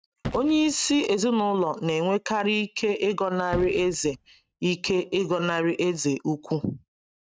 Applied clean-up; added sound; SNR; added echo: neural mask model RNNoise.